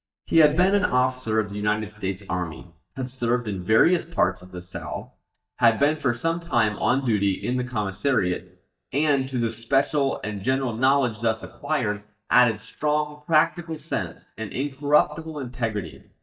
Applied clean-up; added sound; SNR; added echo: neural mask model DeepFilterNet 3.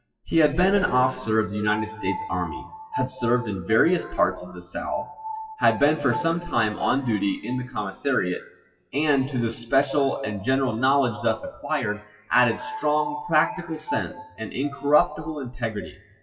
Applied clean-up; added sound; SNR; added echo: classical method WPE with log-MMSE.